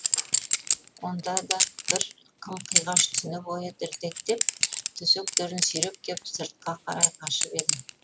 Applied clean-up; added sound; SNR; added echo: none; Chink, clink; -4 dB; none.